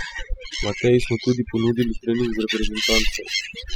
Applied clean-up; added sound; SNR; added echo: classical method spectral subtraction.